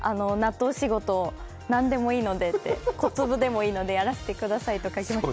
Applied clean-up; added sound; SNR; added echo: none; none; none; none.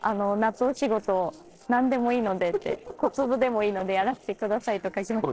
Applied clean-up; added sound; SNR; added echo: neural separator model SepFormer DNS4.